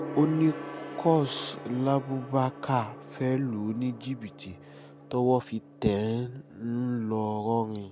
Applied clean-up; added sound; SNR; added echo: none; Gong; 14 dB; none.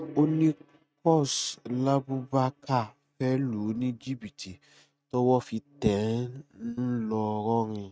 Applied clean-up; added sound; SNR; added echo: neural mask model RNNoise.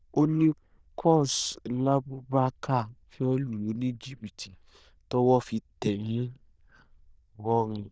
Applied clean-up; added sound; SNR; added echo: neural diffusion model UNIVERSE++.